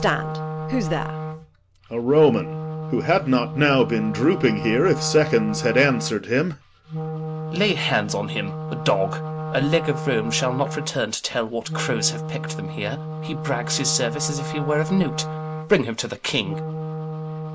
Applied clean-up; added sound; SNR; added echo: none; Wind instrument, woodwind instrument; 7 dB; none.